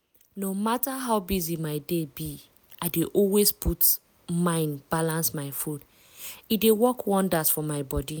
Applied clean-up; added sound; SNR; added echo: none; none; none; none.